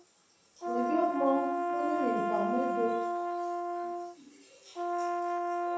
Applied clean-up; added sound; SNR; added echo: none; Brass instrument; -2 dB; reverberation time 0.6 s.